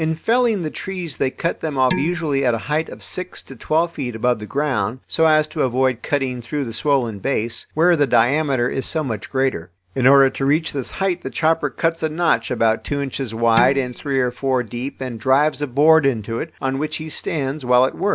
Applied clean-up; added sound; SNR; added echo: none; Dishes, pots, and pans; 11 dB; none.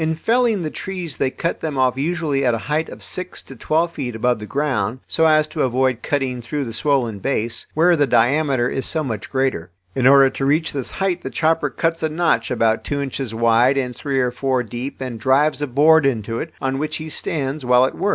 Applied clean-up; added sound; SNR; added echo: none; none; none; none.